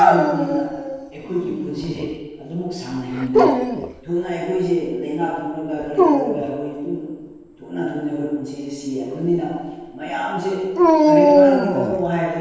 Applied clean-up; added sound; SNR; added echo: none; Dog; -3 dB; reverberation time 1.2 s.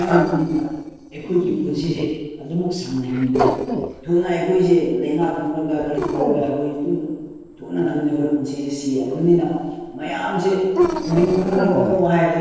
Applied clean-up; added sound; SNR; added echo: neural separator model SepFormer DNS4.